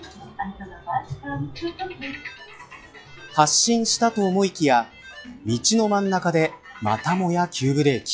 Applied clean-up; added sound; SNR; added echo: classical method log-MMSE.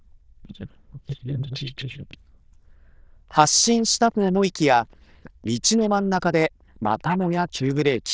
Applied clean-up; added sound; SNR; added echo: neural diffusion model UNIVERSE++.